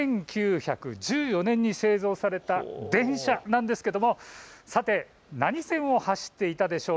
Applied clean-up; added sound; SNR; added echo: none; none; none; none.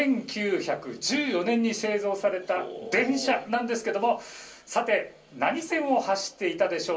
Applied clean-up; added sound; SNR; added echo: none; none; none; reverberation time 0.3 s.